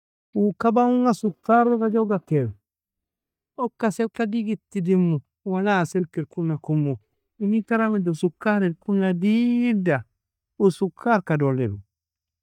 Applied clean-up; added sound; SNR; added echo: neural mask model DeepFilterNet 3.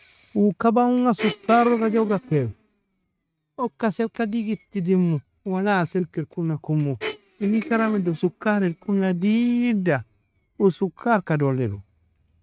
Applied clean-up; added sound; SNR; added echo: neural mask model RNNoise.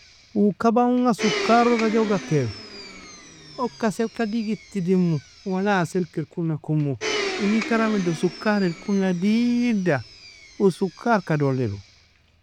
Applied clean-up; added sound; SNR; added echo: none; Domestic sounds, home sounds; 12 dB; none.